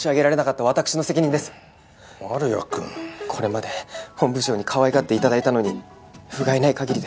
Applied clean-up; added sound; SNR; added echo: none; none; none; none.